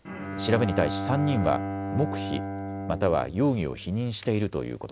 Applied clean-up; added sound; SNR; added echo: none; Bowed string instrument; 6 dB; none.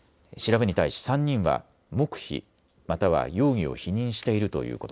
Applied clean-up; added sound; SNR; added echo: none; none; none; none.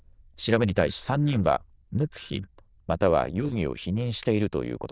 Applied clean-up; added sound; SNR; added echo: neural diffusion model UNIVERSE++.